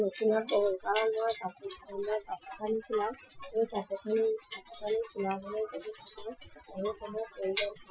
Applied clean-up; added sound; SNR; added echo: classical method Wiener filter.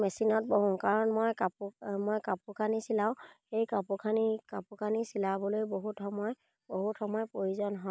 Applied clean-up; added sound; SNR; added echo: none; none; none; none.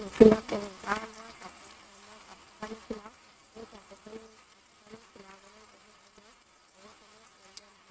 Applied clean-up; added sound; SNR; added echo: neural mask model RNNoise.